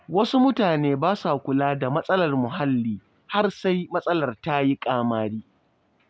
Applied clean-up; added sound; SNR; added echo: none; none; none; none.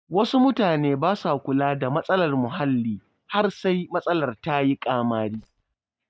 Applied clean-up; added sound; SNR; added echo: neural mask model DeepFilterNet 3.